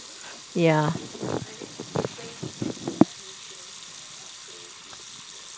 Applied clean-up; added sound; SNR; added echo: none; Sink (filling or washing) / Water tap, faucet / Liquid; 13 dB; none.